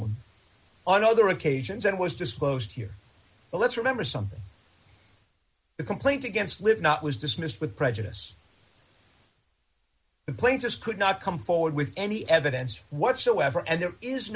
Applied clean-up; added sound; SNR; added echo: none; none; none; none.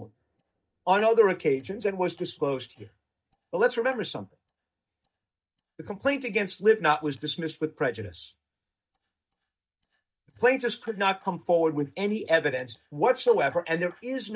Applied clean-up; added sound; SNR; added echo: neural mask model DeepFilterNet 3.